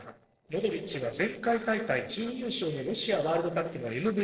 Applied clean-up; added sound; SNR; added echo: neural separator model SepFormer DNS4.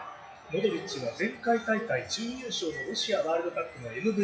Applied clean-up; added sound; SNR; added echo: classical method WPE with log-MMSE.